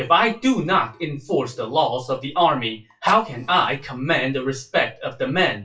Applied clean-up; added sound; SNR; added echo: classical method WPE with log-MMSE.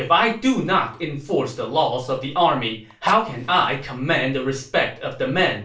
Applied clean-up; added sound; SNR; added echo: none; Fire; 18 dB; reverberation time 0.3 s.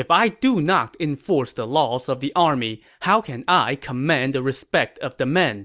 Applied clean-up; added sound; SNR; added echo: none; none; none; none.